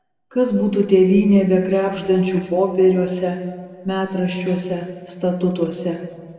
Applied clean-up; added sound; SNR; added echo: none; none; none; reverberation time 1.6 s.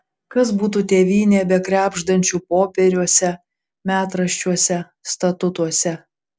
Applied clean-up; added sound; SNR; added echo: none; none; none; none.